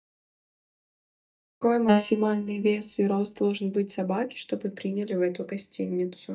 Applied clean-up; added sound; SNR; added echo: neural mask model DeepFilterNet 3.